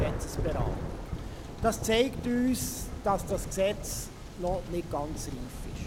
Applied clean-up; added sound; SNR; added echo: none; Thunder; 3 dB; none.